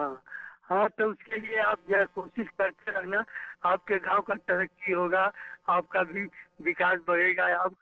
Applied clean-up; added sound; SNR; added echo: neural separator model SepFormer DNS4.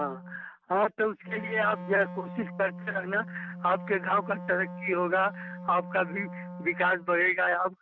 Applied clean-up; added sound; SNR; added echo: neural mask model RNNoise.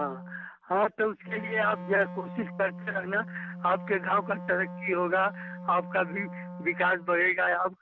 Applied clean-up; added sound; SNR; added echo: none; Wind instrument, woodwind instrument; 12 dB; none.